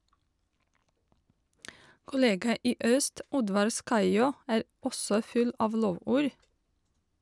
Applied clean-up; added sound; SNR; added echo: none; none; none; none.